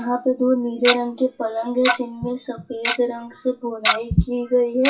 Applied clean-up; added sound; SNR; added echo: classical method WPE with log-MMSE.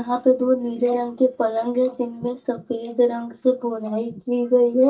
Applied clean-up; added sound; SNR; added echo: neural mask model DeepFilterNet 3.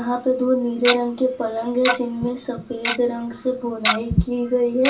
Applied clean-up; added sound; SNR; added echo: none; Tick-tock; 5 dB; reverberation time 0.2 s.